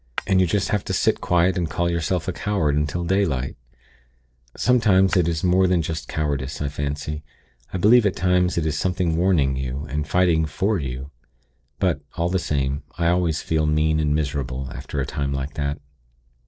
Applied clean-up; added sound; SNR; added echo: neural separator model SepFormer DNS4.